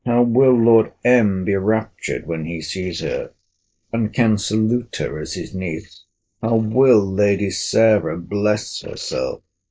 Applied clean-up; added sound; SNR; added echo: neural mask model Resemble Enhance denoiser.